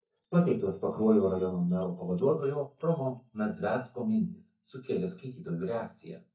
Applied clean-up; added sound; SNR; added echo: neural mask model DeepFilterNet 3.